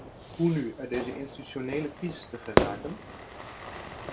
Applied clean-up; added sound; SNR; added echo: none; Fire / Fireworks; -1 dB; none.